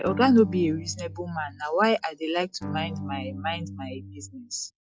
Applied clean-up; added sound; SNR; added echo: classical method log-MMSE.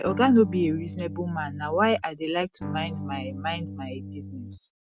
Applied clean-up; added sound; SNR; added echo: none; Electric guitar / Strum; 9 dB; none.